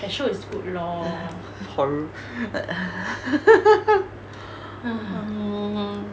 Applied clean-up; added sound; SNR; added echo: none; none; none; none.